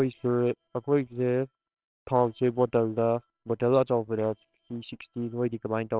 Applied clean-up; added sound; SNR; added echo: neural separator model SepFormer WHAMR!.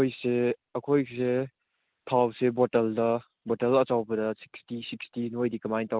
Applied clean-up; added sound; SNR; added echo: none; none; none; none.